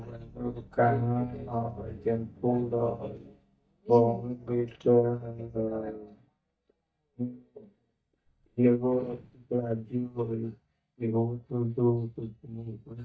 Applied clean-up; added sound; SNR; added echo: neural mask model DeepFilterNet 3.